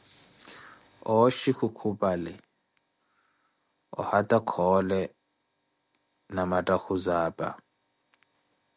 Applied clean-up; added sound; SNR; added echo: none; none; none; none.